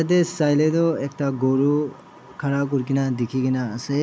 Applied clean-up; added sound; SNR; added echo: none; none; none; none.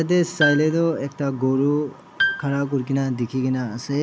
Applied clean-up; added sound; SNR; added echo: none; Piano; 8 dB; none.